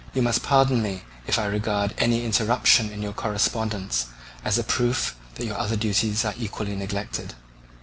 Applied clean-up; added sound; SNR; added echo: none; none; none; none.